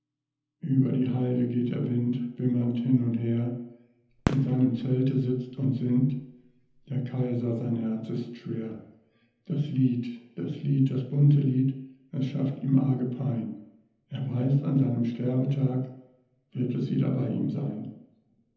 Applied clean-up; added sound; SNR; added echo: none; Fireworks; 11 dB; reverberation time 0.9 s.